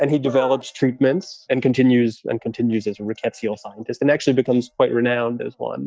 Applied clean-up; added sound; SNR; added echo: neural mask model DeepFilterNet 3.